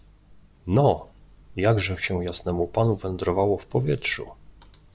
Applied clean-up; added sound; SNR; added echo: none; none; none; none.